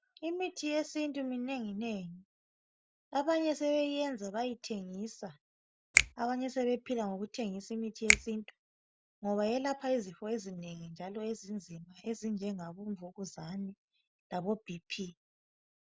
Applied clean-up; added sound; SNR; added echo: none; Finger snapping; -3 dB; none.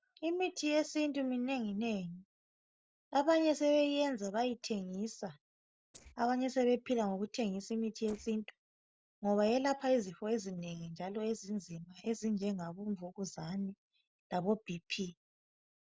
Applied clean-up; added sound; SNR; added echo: neural separator model SepFormer DNS4.